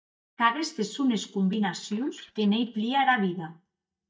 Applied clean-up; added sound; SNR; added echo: neural mask model DeepFilterNet 3.